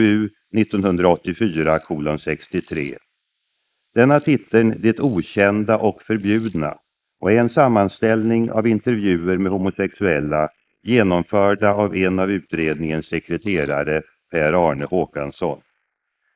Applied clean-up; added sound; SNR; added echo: neural mask model Resemble Enhance denoiser.